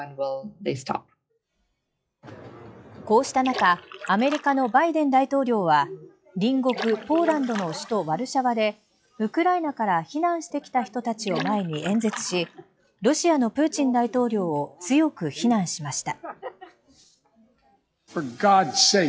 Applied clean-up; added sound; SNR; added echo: classical method log-MMSE.